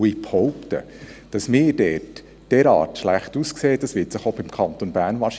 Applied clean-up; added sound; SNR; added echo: none; none; none; none.